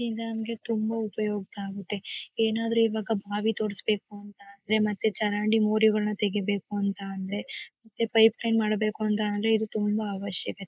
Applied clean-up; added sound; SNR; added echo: neural mask model Resemble Enhance denoiser.